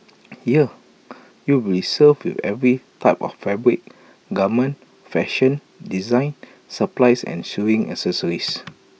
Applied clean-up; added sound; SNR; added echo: none; none; none; none.